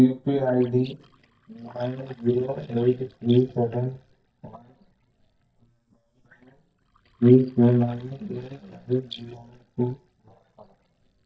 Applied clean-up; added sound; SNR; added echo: neural mask model DeepFilterNet 3.